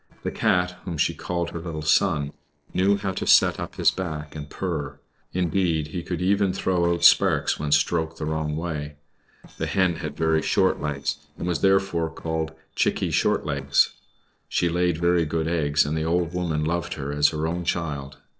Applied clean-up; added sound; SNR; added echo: neural separator model SepFormer DNS4.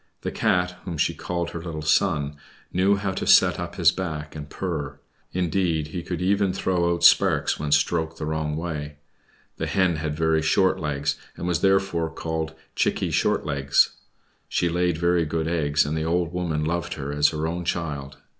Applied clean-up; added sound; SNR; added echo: none; none; none; none.